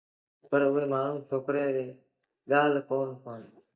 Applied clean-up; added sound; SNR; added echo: neural mask model DeepFilterNet 3.